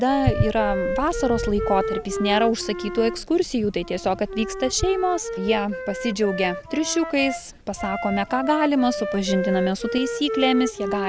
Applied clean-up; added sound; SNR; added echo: none; Wind instrument, woodwind instrument; 6 dB; none.